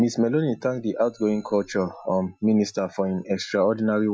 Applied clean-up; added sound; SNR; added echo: classical method Wiener filter.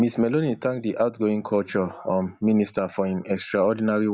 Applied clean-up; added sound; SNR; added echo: none; none; none; none.